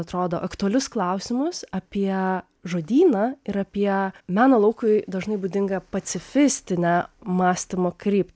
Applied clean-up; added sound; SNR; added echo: none; none; none; none.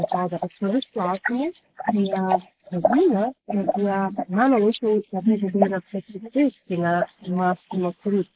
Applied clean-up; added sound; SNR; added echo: neural mask model Resemble Enhance denoiser.